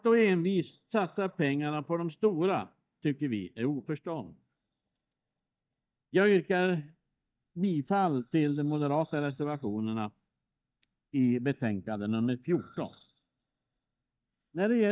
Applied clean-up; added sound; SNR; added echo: neural mask model DeepFilterNet 3.